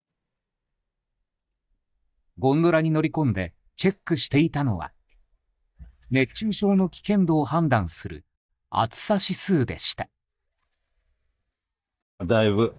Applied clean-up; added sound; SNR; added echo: neural mask model DeepFilterNet 3.